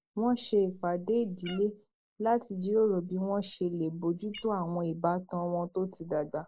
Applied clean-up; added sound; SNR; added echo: neural mask model Resemble Enhance denoiser.